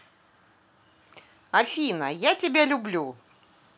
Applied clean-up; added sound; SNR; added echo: none; none; none; none.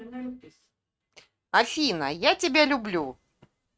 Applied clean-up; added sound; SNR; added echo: neural mask model RNNoise.